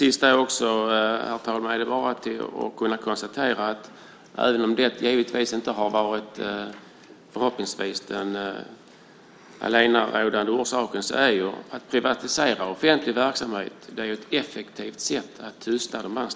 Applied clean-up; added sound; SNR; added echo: none; none; none; none.